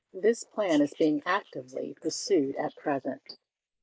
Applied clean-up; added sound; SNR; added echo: neural mask model Resemble Enhance denoiser.